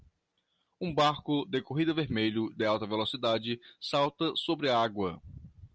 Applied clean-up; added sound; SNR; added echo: none; none; none; none.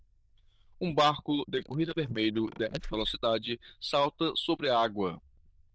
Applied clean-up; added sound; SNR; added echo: neural diffusion model UNIVERSE++.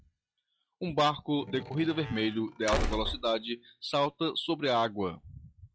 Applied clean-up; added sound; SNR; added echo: classical method log-MMSE.